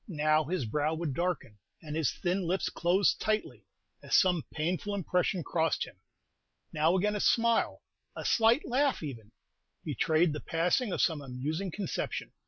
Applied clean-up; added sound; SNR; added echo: none; none; none; none.